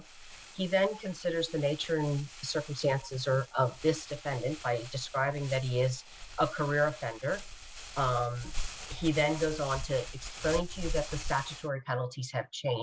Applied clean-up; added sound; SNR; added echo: none; Crumpling, crinkling; 10 dB; none.